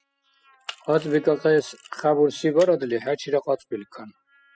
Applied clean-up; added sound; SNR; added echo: classical method spectral subtraction.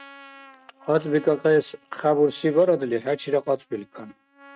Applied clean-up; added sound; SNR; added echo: neural mask model RNNoise.